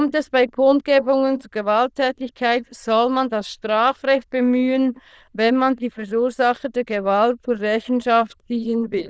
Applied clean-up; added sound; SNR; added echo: neural diffusion model UNIVERSE++.